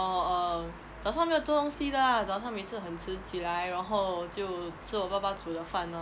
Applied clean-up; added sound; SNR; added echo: none; none; none; none.